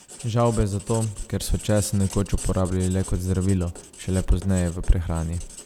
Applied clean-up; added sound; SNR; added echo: none; Writing; 17 dB; none.